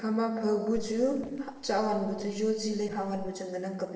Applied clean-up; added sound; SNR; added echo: neural separator model SepFormer DNS4.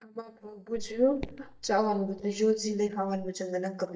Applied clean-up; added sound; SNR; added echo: neural mask model DeepFilterNet 3.